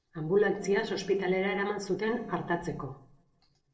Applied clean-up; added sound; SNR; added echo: neural separator model SepFormer DNS4.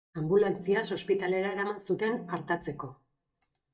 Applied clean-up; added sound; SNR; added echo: neural mask model DeepFilterNet 3.